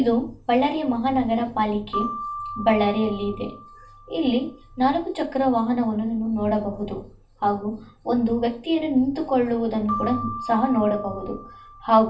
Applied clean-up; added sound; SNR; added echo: none; Keyboard (musical); 14 dB; reverberation time 0.2 s.